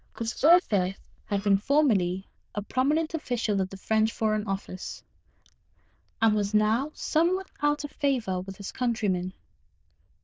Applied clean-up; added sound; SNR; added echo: neural diffusion model UNIVERSE++.